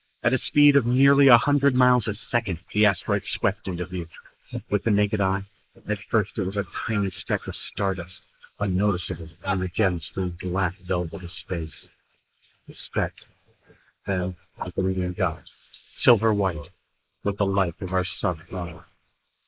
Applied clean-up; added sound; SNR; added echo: neural mask model Resemble Enhance denoiser.